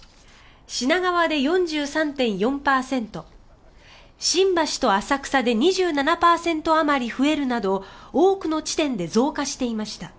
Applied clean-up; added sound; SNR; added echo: none; none; none; none.